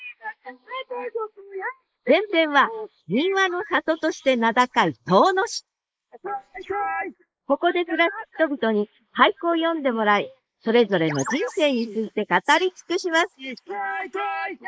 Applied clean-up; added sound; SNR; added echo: neural mask model Resemble Enhance denoiser.